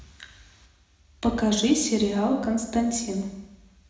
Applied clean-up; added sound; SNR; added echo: none; none; none; reverberation time 0.9 s.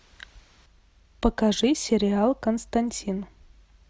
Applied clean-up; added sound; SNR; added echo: none; none; none; none.